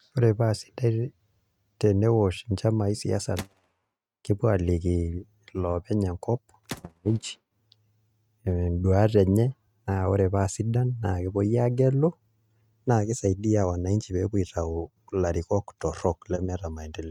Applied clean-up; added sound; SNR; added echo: neural mask model RNNoise.